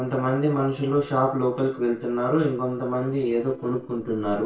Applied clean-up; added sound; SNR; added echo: neural separator model SepFormer DNS4.